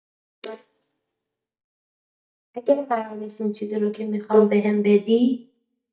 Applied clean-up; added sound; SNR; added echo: neural mask model DeepFilterNet 3.